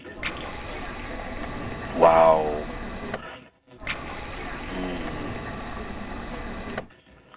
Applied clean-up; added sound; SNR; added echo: none; Liquid; 6 dB; reverberation time 0.4 s.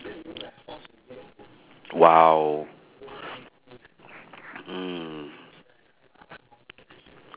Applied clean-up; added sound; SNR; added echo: none; none; none; none.